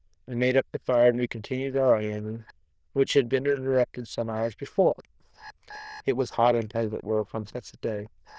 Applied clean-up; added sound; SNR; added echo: neural diffusion model UNIVERSE++.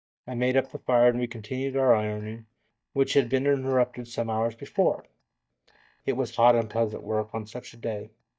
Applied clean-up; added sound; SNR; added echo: neural mask model DeepFilterNet 3.